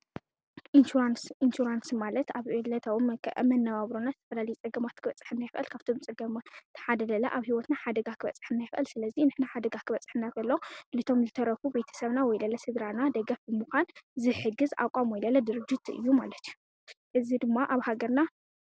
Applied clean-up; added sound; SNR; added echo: none; none; none; none.